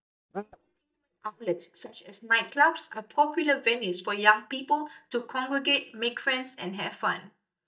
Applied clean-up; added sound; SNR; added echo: neural mask model DeepFilterNet 3.